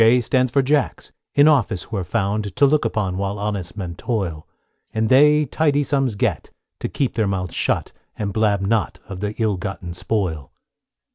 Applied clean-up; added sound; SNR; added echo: none; none; none; none.